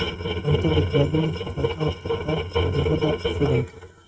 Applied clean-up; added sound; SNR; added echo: neural mask model RNNoise.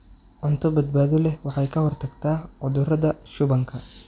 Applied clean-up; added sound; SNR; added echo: none; none; none; none.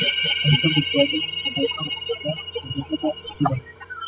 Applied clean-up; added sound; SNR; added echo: classical method spectral subtraction.